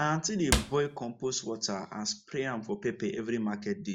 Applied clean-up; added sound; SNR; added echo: none; Cupboard open or close / Drawer open or close; 0 dB; none.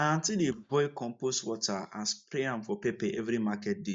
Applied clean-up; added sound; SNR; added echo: neural mask model DeepFilterNet 3.